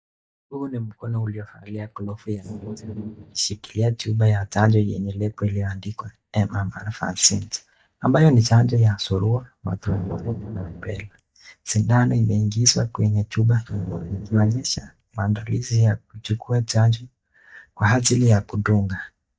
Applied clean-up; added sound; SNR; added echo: neural mask model DeepFilterNet 3.